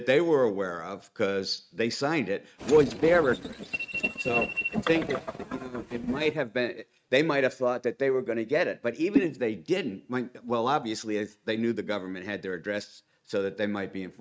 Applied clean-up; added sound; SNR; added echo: neural mask model RNNoise.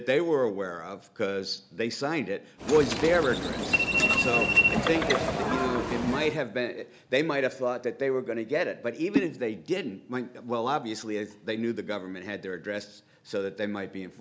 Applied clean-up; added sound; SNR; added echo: none; Subway, metro, underground; -3 dB; none.